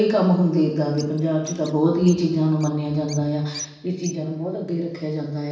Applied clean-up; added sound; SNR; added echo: none; Bird; 19 dB; reverberation time 0.9 s.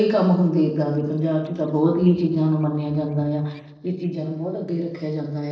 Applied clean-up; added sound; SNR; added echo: neural separator model SepFormer DNS4.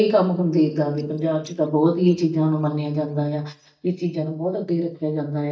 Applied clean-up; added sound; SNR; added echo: neural mask model DeepFilterNet 3.